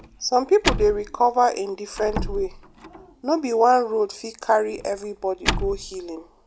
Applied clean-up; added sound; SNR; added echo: none; Slam; 9 dB; none.